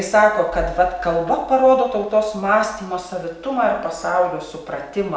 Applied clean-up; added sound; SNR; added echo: none; none; none; none.